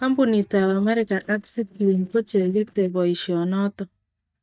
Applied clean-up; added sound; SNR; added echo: neural mask model DeepFilterNet 3.